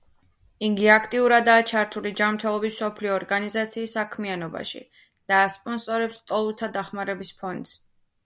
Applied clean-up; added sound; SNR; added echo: none; none; none; none.